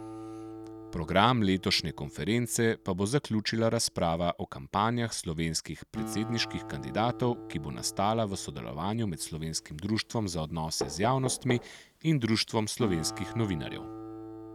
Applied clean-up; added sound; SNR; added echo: none; Knock + Acoustic guitar; 13 dB; none.